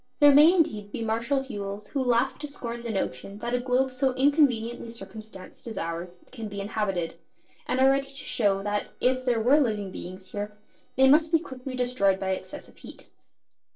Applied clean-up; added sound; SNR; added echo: neural separator model SepFormer DNS4.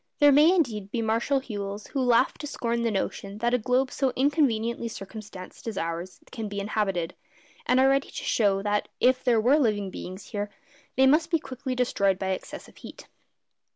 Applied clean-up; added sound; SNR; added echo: none; none; none; none.